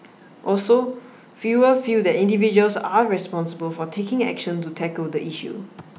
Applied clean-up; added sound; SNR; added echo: none; none; none; none.